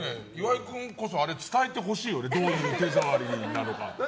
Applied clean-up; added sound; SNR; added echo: none; none; none; none.